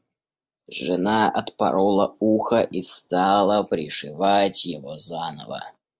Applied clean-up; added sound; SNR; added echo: none; none; none; none.